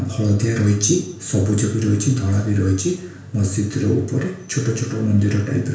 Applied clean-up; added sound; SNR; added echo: none; none; none; reverberation time 0.5 s.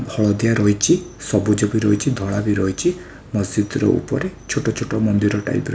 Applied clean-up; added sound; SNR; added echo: none; none; none; none.